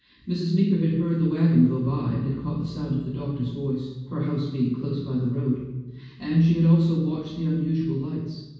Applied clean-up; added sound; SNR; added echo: none; none; none; reverberation time 1.2 s.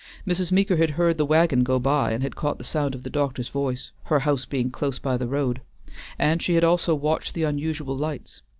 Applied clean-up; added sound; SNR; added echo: none; none; none; none.